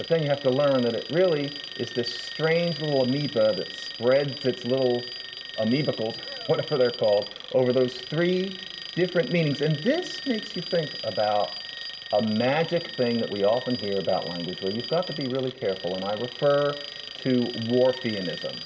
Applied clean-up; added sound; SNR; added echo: none; Alarm; 12 dB; reverberation time 1.0 s.